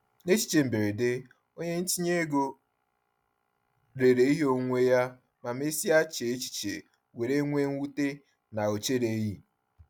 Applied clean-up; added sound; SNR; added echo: none; none; none; none.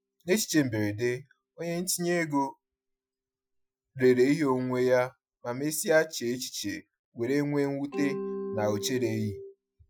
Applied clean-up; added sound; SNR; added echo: classical method Wiener filter.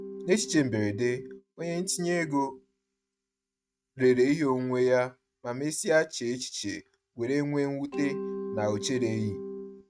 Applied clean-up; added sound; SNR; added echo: neural mask model RNNoise.